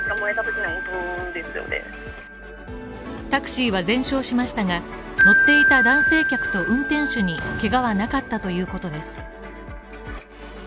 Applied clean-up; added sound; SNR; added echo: none; Wind chime; 0 dB; none.